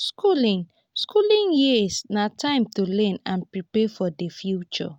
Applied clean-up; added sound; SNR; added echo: none; none; none; none.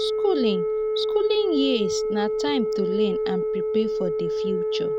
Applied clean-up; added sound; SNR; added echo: none; Telephone; -2 dB; none.